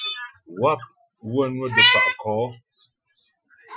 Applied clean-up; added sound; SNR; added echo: classical method Wiener filter.